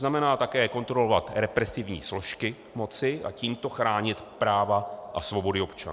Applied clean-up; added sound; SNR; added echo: none; none; none; none.